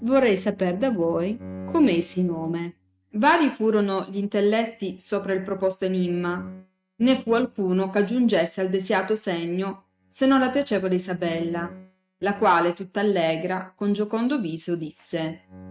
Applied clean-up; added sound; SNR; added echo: neural mask model RNNoise.